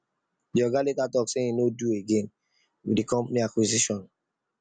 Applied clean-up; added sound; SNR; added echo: none; none; none; none.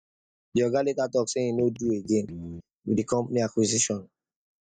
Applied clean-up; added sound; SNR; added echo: neural mask model DeepFilterNet 3.